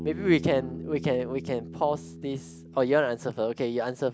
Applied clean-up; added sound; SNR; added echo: none; Bass guitar; 12 dB; none.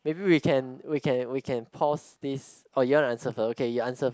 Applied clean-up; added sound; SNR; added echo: none; none; none; none.